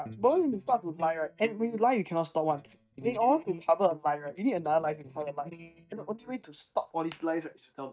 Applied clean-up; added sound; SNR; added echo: neural mask model DeepFilterNet 3.